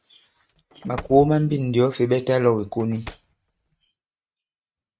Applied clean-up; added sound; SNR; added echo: neural mask model RNNoise.